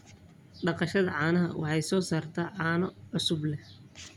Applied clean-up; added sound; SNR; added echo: none; none; none; none.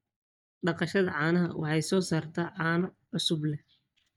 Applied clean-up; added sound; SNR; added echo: neural mask model DeepFilterNet 3.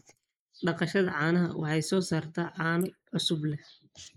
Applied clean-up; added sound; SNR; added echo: neural mask model Resemble Enhance denoiser.